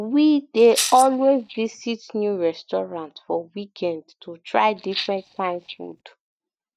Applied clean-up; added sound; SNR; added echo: neural mask model DeepFilterNet 3.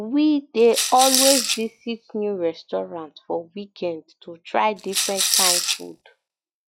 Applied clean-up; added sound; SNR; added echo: classical method log-MMSE.